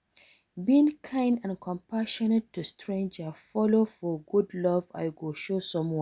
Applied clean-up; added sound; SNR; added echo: none; none; none; none.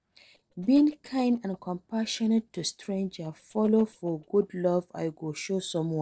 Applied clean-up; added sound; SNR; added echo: neural separator model SepFormer DNS4.